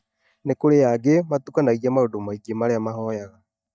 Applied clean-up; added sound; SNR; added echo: neural mask model DeepFilterNet 3.